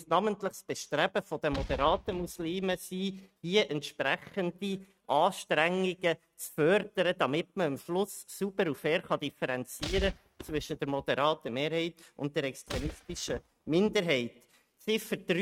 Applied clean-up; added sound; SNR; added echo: neural mask model RNNoise.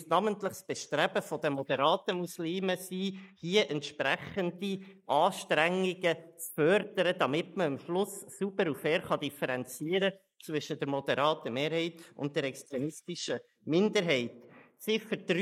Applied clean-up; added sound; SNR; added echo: neural mask model Resemble Enhance denoiser.